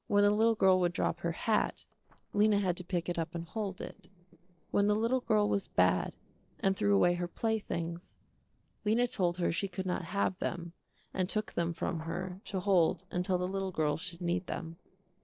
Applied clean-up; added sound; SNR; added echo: neural separator model SepFormer DNS4.